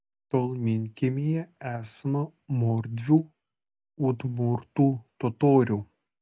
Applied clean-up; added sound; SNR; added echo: none; none; none; none.